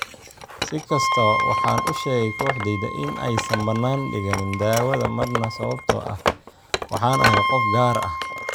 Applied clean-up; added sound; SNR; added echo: none; Wind instrument, woodwind instrument + Wood; 0 dB; none.